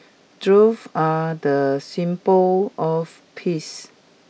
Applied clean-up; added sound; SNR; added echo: none; none; none; none.